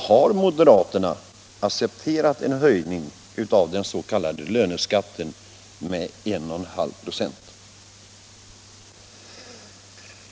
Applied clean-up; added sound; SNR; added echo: none; none; none; none.